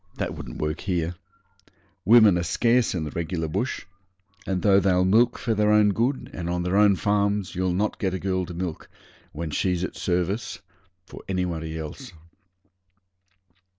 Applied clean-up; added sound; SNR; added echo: none; none; none; none.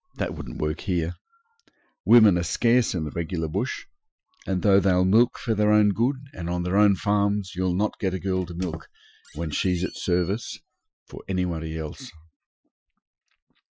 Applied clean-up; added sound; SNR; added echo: classical method Wiener filter.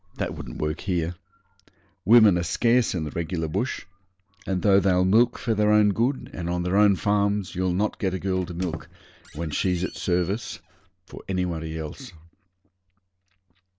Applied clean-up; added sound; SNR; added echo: none; Squeak; 17 dB; none.